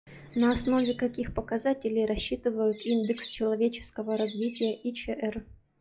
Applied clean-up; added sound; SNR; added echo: classical method log-MMSE.